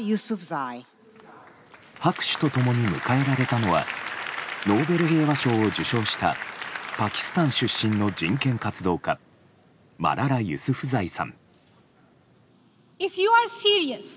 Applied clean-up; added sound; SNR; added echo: none; none; none; none.